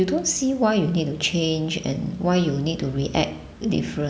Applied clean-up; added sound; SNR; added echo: none; none; none; none.